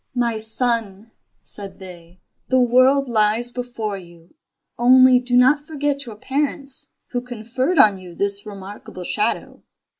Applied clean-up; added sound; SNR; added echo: neural mask model Resemble Enhance denoiser.